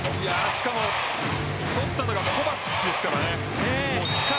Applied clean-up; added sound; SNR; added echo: none; Door; 9 dB; none.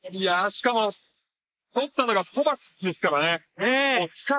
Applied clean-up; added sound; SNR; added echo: neural mask model Resemble Enhance denoiser.